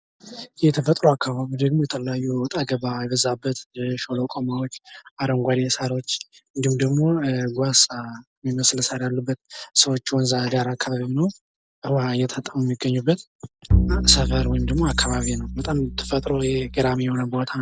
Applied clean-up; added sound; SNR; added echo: none; Bowed string instrument; 1 dB; none.